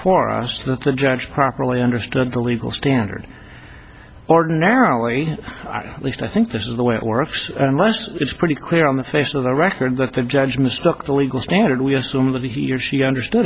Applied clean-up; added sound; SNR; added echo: none; none; none; none.